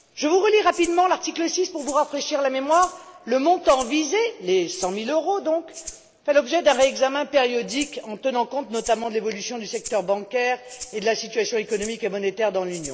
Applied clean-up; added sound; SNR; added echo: none; Rattle (instrument); 20 dB; none.